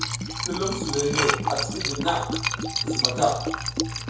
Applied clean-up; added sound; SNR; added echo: none; Liquid; -2 dB; reverberation time 0.5 s.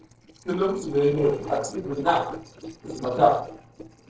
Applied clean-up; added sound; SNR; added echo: neural separator model SepFormer DNS4.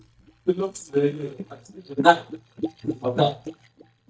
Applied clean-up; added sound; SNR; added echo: neural mask model DeepFilterNet 3.